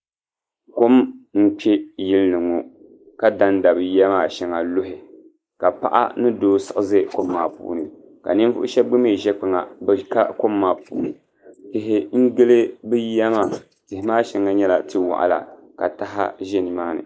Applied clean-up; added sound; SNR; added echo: neural mask model Resemble Enhance denoiser.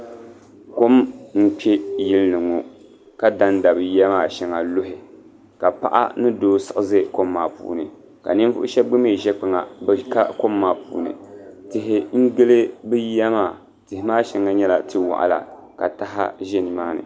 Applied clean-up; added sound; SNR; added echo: none; none; none; none.